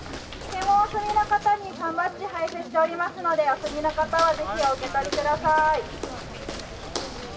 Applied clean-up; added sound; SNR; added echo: none; Walk, footsteps; 12 dB; none.